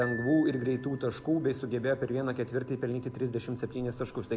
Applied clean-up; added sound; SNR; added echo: none; Glockenspiel; 16 dB; none.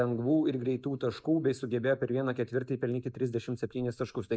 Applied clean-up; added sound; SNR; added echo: neural mask model DeepFilterNet 3.